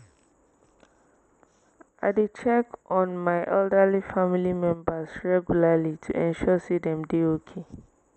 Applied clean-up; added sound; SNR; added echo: none; none; none; none.